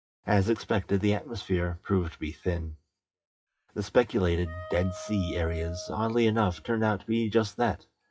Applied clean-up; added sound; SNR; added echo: classical method WPE with log-MMSE.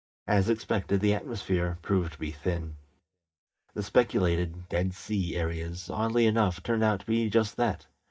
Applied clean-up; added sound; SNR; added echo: neural mask model DeepFilterNet 3.